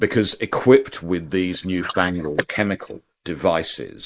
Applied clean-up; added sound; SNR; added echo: neural mask model Resemble Enhance denoiser.